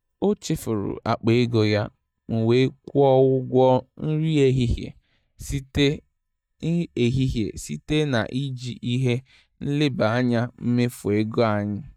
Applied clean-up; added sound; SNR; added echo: neural mask model DeepFilterNet 3.